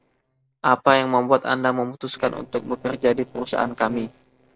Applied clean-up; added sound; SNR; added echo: neural separator model SepFormer DNS4.